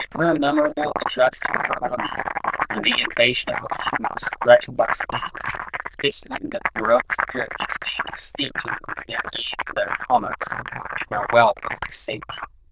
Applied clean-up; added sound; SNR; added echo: neural diffusion model UNIVERSE++.